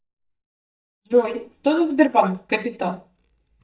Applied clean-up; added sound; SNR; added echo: neural mask model DeepFilterNet 3.